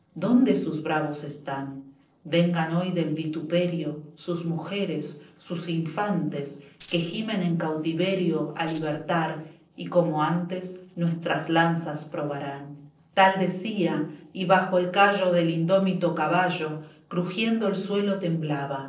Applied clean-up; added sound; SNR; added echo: neural separator model SepFormer DNS4.